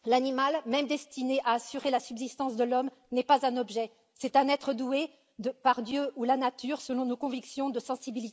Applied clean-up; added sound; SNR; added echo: none; none; none; none.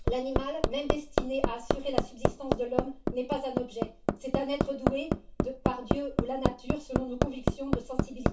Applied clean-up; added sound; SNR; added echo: none; Hammer; -4 dB; reverberation time 0.2 s.